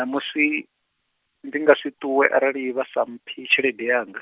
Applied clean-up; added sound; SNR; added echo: none; none; none; none.